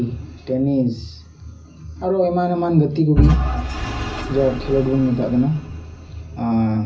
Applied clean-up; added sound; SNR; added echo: none; Engine / Vehicle; 5 dB; reverberation time 0.4 s.